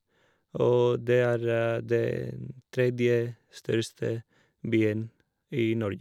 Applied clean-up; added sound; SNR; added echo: none; none; none; none.